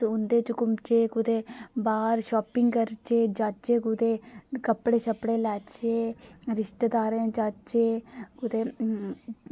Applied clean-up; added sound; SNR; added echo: none; none; none; none.